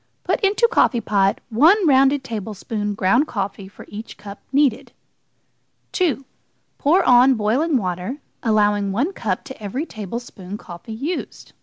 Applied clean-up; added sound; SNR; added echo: none; none; none; none.